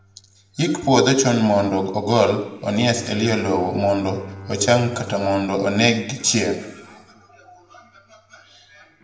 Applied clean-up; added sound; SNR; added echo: none; Bowed string instrument; 20 dB; reverberation time 0.7 s.